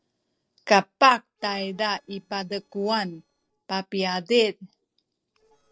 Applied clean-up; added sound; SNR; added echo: neural separator model SepFormer DNS4.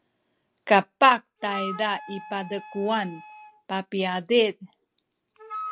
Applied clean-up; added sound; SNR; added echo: none; Wind instrument, woodwind instrument; 15 dB; none.